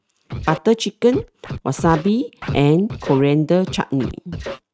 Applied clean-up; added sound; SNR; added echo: neural mask model RNNoise.